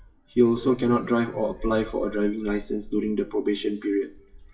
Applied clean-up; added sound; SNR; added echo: classical method WPE with log-MMSE.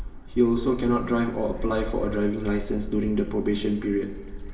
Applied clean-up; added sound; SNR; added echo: none; Gull, seagull; 9 dB; reverberation time 2.9 s.